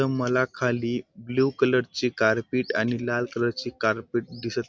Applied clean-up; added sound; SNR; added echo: none; none; none; none.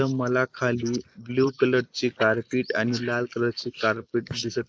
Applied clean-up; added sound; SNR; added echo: neural mask model Resemble Enhance denoiser.